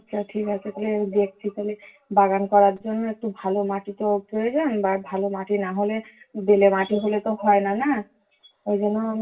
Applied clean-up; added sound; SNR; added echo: none; none; none; reverberation time 0.2 s.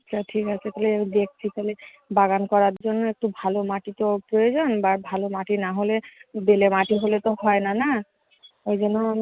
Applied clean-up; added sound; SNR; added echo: none; none; none; none.